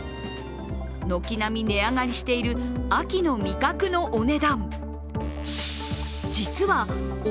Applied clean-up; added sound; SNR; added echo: none; Fart; 19 dB; none.